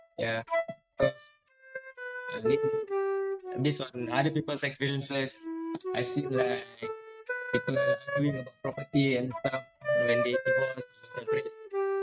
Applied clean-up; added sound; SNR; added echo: neural mask model RNNoise.